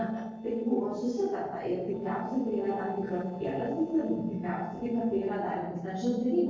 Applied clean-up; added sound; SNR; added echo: neural separator model SepFormer DNS4.